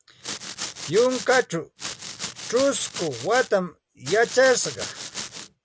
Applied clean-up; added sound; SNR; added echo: none; Domestic sounds, home sounds; 11 dB; none.